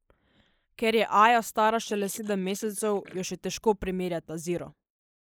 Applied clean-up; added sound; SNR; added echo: neural mask model Resemble Enhance denoiser.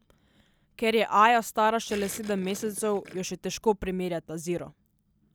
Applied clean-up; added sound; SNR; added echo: none; Gurgling; 19 dB; none.